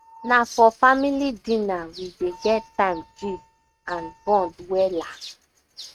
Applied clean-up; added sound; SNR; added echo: neural mask model RNNoise.